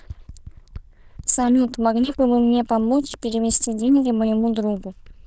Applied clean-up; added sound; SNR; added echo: neural diffusion model UNIVERSE++.